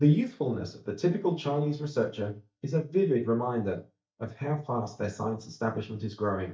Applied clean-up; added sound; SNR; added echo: neural mask model DeepFilterNet 3.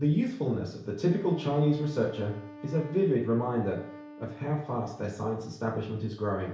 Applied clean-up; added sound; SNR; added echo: none; Wind instrument, woodwind instrument; 18 dB; reverberation time 0.6 s.